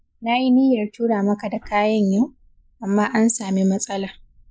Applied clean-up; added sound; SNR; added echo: neural mask model Resemble Enhance denoiser.